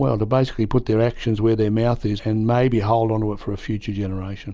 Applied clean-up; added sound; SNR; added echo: none; none; none; none.